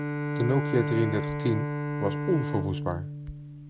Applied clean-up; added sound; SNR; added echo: none; Bowed string instrument; 2 dB; none.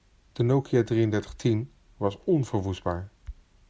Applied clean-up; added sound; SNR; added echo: none; none; none; none.